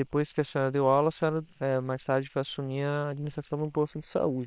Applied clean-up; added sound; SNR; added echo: neural separator model SepFormer WHAM!.